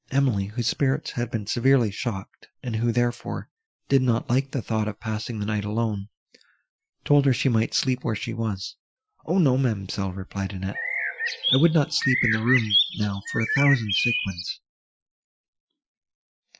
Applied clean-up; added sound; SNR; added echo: classical method Wiener filter.